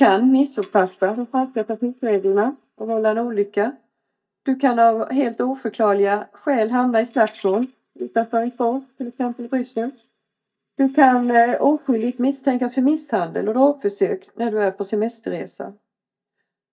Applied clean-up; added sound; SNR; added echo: neural mask model DeepFilterNet 3.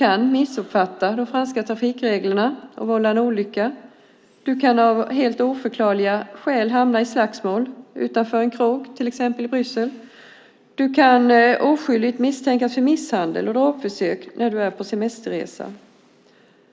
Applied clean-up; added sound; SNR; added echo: none; none; none; none.